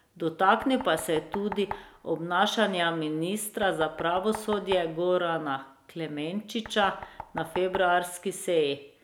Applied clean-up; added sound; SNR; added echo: none; Knock; 16 dB; none.